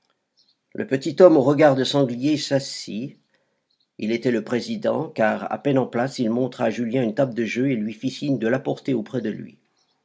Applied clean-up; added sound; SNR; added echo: none; none; none; none.